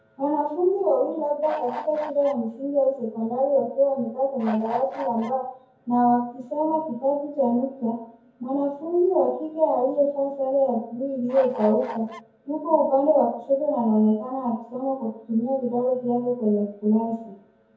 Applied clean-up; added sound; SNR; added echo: none; Bird / Fowl; 11 dB; reverberation time 0.6 s.